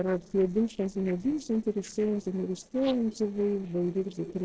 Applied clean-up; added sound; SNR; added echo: neural separator model SepFormer DNS4.